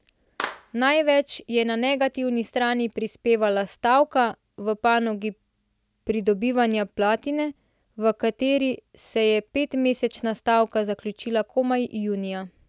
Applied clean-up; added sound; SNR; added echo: none; Clapping; 13 dB; none.